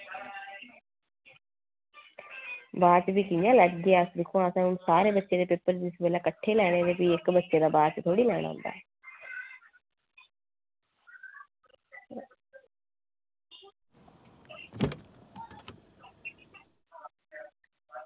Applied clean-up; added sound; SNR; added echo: none; Car; 12 dB; none.